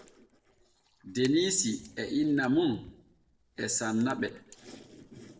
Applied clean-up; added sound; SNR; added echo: neural separator model SepFormer DNS4.